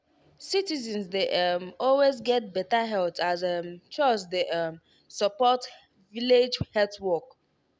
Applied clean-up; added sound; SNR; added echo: none; none; none; none.